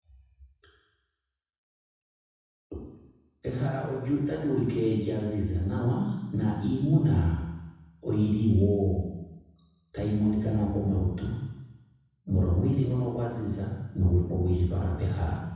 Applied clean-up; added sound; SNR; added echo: none; none; none; reverberation time 1.1 s.